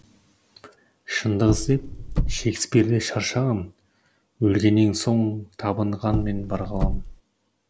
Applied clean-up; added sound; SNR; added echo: none; Car; 2 dB; none.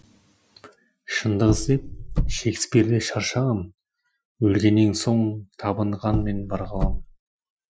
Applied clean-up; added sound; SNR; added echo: classical method Wiener filter.